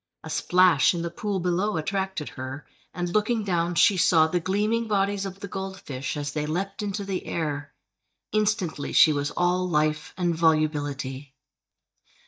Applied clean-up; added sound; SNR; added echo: neural mask model DeepFilterNet 3.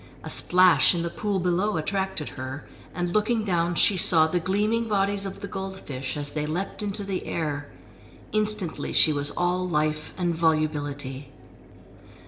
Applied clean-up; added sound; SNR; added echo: none; Mechanisms; 19 dB; reverberation time 0.9 s.